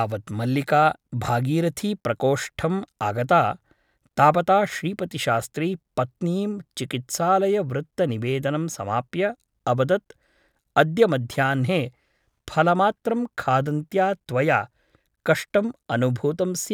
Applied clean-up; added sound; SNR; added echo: none; none; none; none.